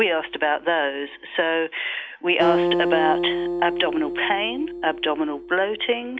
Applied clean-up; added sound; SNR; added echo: none; Acoustic guitar; 4 dB; none.